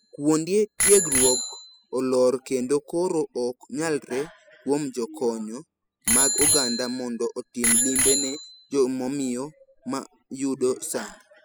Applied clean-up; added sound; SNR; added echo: classical method spectral subtraction.